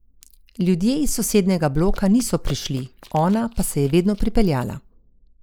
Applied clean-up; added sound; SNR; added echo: neural mask model Resemble Enhance denoiser.